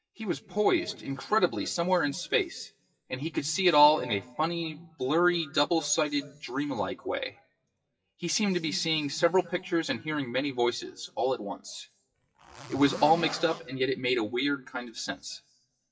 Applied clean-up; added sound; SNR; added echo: classical method WPE with log-MMSE.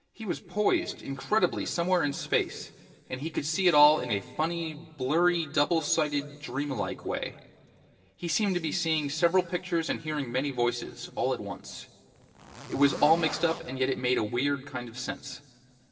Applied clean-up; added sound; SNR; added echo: none; Zipper (clothing); 12 dB; reverberation time 2.9 s.